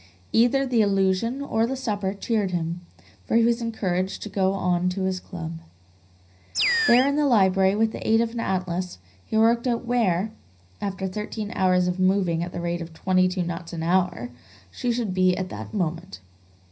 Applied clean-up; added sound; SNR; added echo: none; Animal; 4 dB; reverberation time 0.4 s.